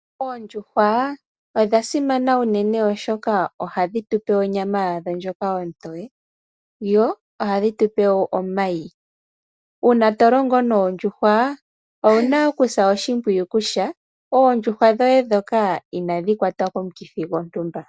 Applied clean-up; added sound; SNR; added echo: none; none; none; none.